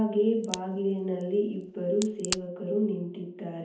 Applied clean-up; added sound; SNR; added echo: none; Crack; 11 dB; reverberation time 0.6 s.